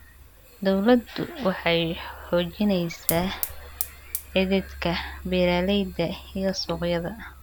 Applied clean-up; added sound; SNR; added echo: none; Fire; 13 dB; none.